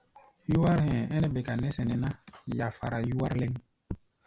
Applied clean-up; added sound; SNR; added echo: none; none; none; none.